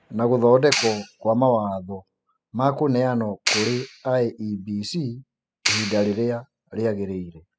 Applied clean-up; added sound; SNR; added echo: classical method spectral subtraction.